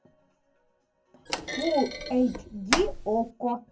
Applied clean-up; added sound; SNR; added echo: none; Thump, thud; 3 dB; reverberation time 0.3 s.